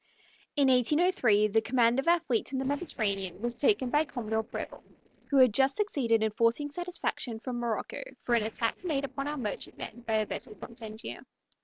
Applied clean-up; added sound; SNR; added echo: neural separator model SepFormer DNS4.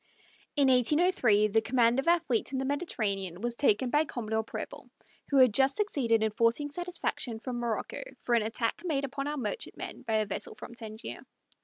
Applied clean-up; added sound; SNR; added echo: none; none; none; none.